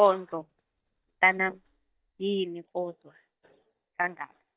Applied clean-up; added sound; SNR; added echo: neural mask model DeepFilterNet 3.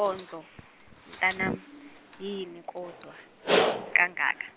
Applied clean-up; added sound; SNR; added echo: none; none; none; none.